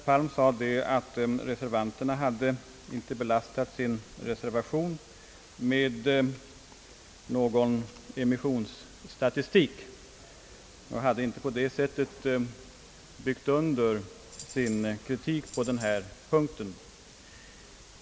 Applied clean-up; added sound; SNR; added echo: none; Tambourine; 16 dB; none.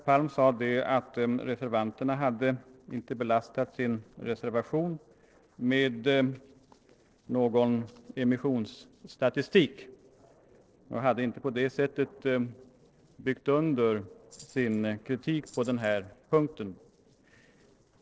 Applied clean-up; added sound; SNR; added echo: neural separator model SepFormer DNS4.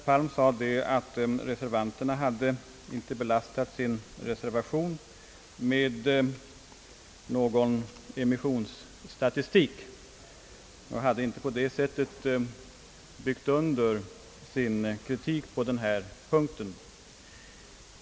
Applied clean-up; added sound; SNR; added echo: none; none; none; none.